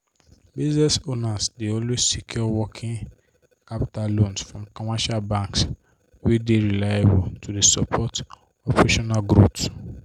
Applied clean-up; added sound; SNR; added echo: none; none; none; none.